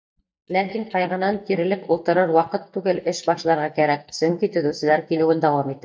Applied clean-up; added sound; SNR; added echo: neural mask model DeepFilterNet 3.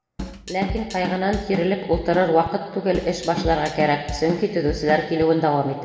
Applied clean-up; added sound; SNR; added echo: none; Drum kit; 9 dB; reverberation time 1.8 s.